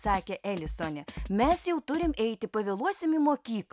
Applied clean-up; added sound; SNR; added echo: none; Drum kit; 13 dB; none.